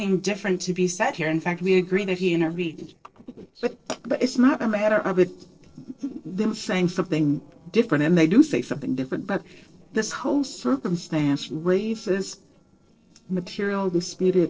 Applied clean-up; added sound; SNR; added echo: neural separator model SepFormer DNS4.